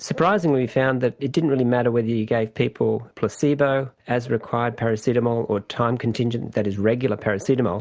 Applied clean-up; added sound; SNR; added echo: none; none; none; none.